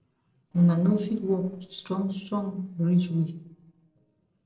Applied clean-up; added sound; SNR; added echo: neural separator model SepFormer DNS4.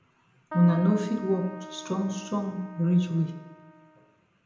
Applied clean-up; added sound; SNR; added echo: none; Keyboard (musical); 14 dB; reverberation time 0.8 s.